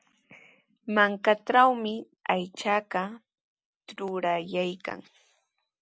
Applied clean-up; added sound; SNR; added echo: none; none; none; none.